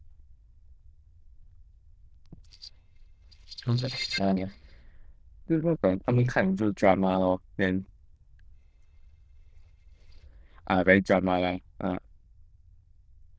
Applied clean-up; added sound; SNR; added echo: neural diffusion model UNIVERSE++.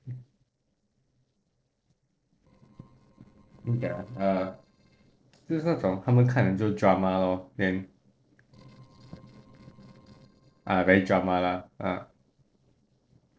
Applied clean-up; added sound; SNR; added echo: neural separator model SepFormer DNS4.